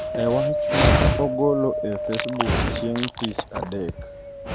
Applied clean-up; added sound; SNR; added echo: none; Dog + Wind; -3 dB; none.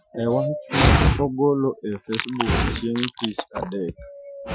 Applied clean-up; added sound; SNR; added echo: classical method Wiener filter.